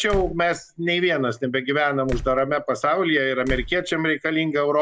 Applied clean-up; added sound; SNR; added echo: none; Slam; 12 dB; none.